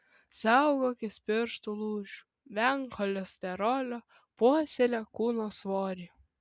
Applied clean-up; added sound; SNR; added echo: none; none; none; none.